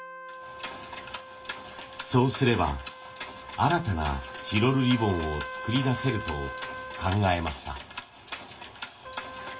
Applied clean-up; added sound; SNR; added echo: none; Trumpet; 13 dB; reverberation time 0.2 s.